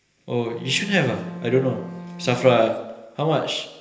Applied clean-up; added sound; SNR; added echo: none; Bowed string instrument; 13 dB; reverberation time 1.4 s.